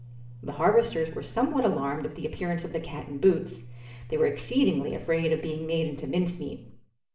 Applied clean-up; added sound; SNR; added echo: none; none; none; reverberation time 0.6 s.